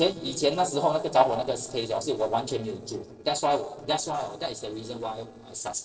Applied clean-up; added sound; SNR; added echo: neural separator model SepFormer DNS4.